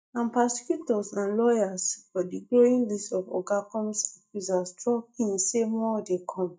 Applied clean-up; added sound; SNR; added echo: neural mask model DeepFilterNet 3.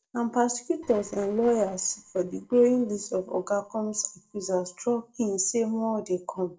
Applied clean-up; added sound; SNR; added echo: neural separator model SepFormer DNS4.